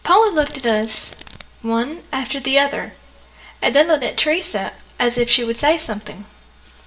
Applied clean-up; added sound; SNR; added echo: none; Domestic sounds, home sounds; 18 dB; reverberation time 0.5 s.